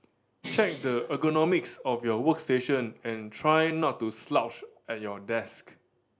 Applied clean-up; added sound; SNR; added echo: none; Bell; 13 dB; none.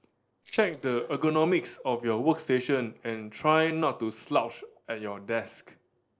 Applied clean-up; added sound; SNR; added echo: neural separator model SepFormer DNS4.